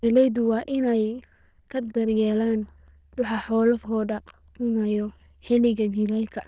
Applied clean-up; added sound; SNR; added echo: neural diffusion model UNIVERSE++.